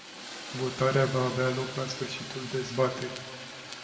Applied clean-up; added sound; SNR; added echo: none; Fire; 10 dB; reverberation time 2.0 s.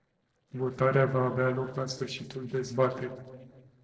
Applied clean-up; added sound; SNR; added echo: neural separator model SepFormer DNS4.